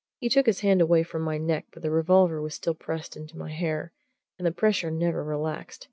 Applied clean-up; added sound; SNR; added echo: none; none; none; none.